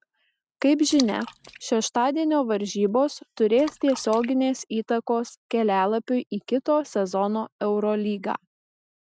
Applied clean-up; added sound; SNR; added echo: neural mask model RNNoise.